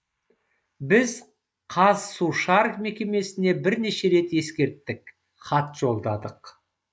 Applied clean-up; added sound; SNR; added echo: neural mask model Resemble Enhance denoiser.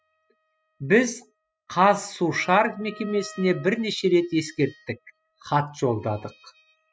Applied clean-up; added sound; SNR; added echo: classical method spectral subtraction.